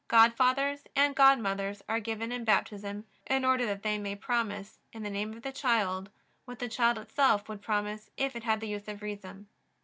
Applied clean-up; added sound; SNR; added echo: none; none; none; none.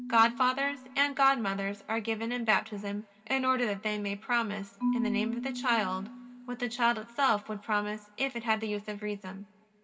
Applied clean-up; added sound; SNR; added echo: none; Marimba, xylophone / Wood; 10 dB; reverberation time 1.9 s.